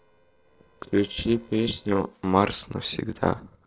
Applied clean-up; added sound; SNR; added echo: neural separator model SepFormer DNS4.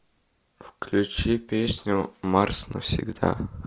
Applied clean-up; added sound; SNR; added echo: none; none; none; none.